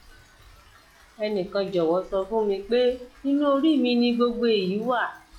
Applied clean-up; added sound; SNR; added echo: classical method log-MMSE.